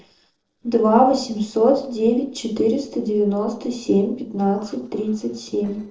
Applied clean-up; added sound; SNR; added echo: neural separator model SepFormer DNS4.